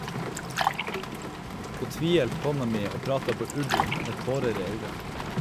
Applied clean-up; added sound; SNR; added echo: none; Rain + Fill (with liquid); 1 dB; none.